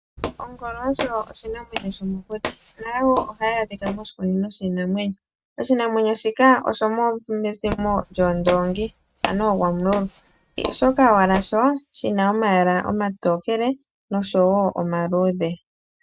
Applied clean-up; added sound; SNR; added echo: neural mask model RNNoise.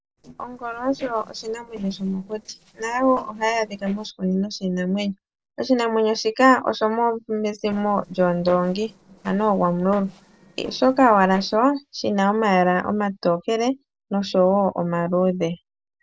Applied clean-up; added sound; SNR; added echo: neural separator model SepFormer DNS4.